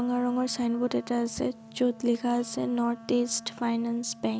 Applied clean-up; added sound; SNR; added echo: none; Wind instrument, woodwind instrument; 19 dB; none.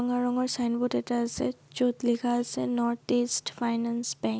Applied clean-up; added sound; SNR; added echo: none; none; none; none.